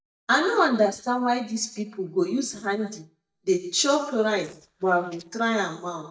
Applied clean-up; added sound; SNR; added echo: neural mask model DeepFilterNet 3.